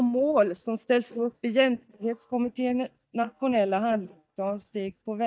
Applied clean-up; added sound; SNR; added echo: neural mask model DeepFilterNet 3.